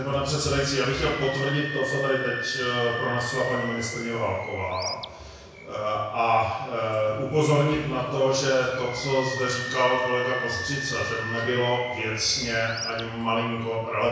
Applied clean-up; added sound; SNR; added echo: none; Animal; 10 dB; reverberation time 1.0 s.